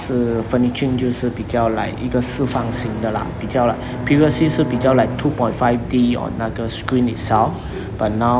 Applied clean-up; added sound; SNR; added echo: none; Bowed string instrument; 13 dB; none.